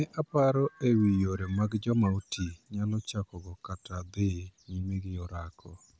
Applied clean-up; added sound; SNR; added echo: none; none; none; none.